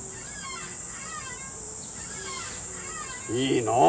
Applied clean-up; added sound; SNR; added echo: none; Squeak; 14 dB; none.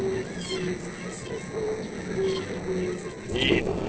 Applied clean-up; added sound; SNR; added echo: neural separator model SepFormer DNS4.